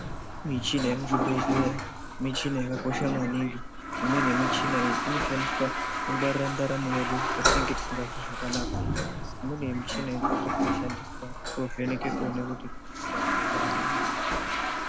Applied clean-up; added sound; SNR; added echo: none; Toilet flush; -2 dB; none.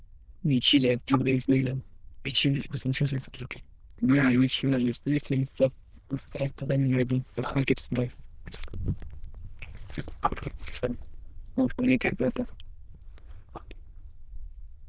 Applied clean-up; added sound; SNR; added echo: neural diffusion model UNIVERSE++.